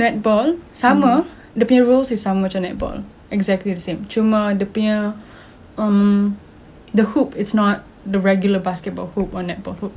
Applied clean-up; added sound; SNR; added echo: none; none; none; none.